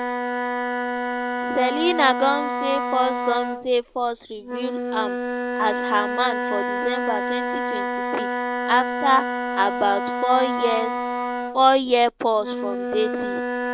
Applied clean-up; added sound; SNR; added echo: none; Wind instrument, woodwind instrument; 2 dB; none.